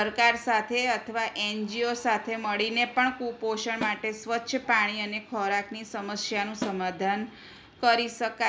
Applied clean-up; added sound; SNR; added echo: none; Snare drum; 13 dB; none.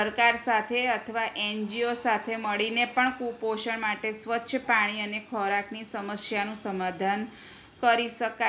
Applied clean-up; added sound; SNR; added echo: none; none; none; none.